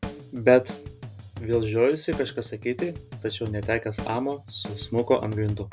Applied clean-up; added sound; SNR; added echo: none; Drum kit; 12 dB; none.